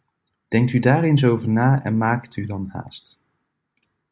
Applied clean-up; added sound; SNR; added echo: none; none; none; none.